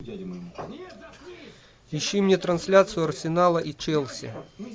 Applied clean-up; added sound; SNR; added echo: none; none; none; none.